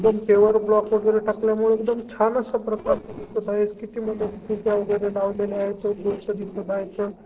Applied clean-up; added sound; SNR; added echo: neural separator model SepFormer DNS4.